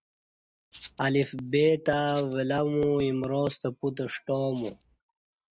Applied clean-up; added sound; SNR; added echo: neural mask model RNNoise.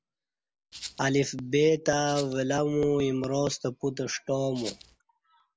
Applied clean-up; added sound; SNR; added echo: none; Rattle (instrument); 15 dB; none.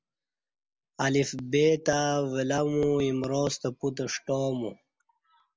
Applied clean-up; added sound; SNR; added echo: none; none; none; none.